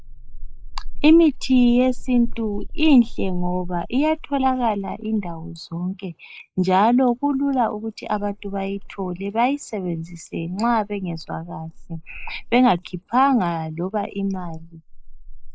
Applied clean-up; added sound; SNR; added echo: neural mask model Resemble Enhance denoiser.